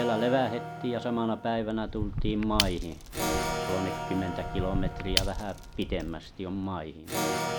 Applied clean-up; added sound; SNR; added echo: none; Electric guitar / Acoustic guitar + Shatter / Crushing; 1 dB; none.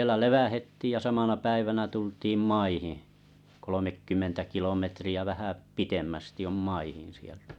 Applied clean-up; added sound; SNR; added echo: none; none; none; none.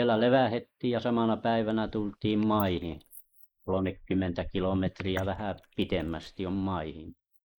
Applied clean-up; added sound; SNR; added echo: neural mask model Resemble Enhance denoiser.